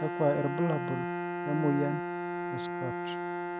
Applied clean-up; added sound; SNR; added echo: none; Bowed string instrument; 2 dB; none.